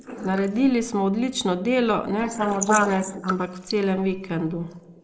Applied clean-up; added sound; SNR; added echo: neural mask model Resemble Enhance denoiser.